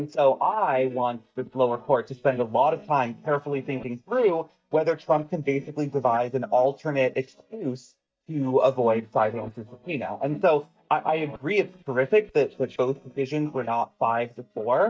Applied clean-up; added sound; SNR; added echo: neural mask model DeepFilterNet 3.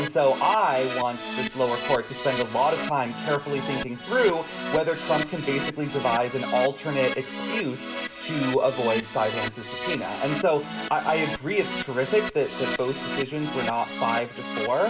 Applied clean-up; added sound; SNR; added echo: none; Keyboard (musical); 5 dB; reverberation time 0.2 s.